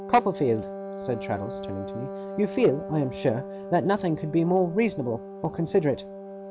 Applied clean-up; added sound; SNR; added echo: none; Wind instrument, woodwind instrument; 10 dB; none.